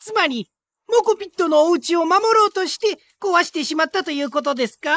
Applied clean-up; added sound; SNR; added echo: neural mask model Resemble Enhance denoiser.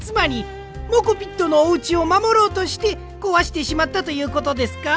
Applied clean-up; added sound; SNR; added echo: none; none; none; none.